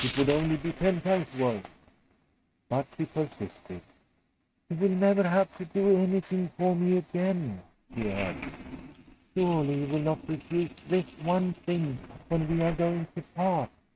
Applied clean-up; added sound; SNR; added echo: neural mask model RNNoise.